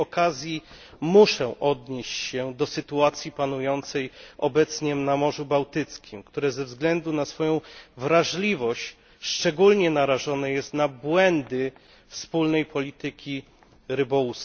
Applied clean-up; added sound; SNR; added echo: none; none; none; none.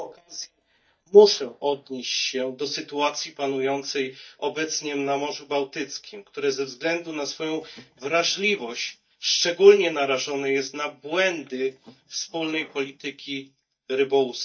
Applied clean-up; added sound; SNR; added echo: neural mask model DeepFilterNet 3.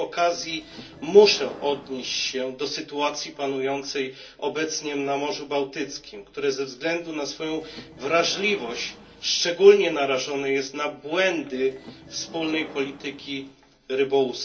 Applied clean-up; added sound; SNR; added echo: none; Subway, metro, underground / Sliding door; 20 dB; reverberation time 0.3 s.